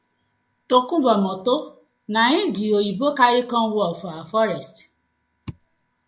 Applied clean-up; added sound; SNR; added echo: none; none; none; none.